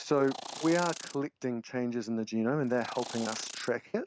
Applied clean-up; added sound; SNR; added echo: none; Insect; 11 dB; none.